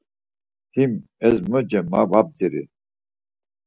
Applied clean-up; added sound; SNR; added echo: none; none; none; none.